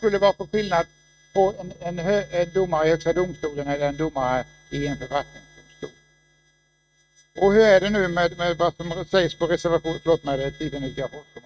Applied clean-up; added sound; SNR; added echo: neural mask model RNNoise.